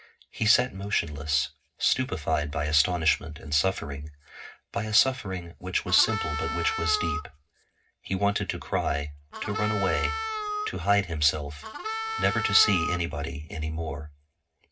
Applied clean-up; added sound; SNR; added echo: none; Harmonica; 4 dB; reverberation time 0.4 s.